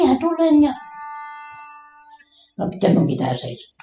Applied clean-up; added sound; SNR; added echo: classical method spectral subtraction.